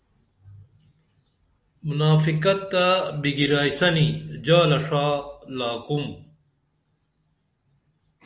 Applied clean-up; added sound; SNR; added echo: none; none; none; none.